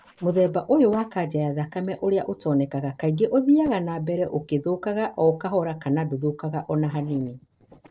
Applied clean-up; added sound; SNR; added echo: neural separator model SepFormer DNS4.